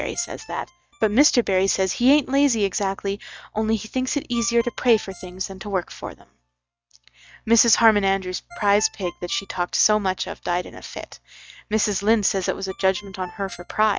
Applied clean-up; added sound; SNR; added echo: neural mask model RNNoise.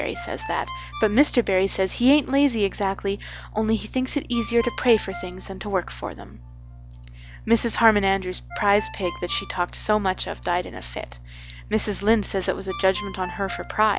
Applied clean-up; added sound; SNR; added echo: none; Ringtone; 18 dB; none.